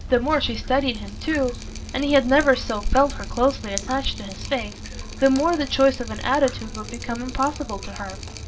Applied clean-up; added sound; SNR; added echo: none; Drip; 11 dB; reverberation time 0.2 s.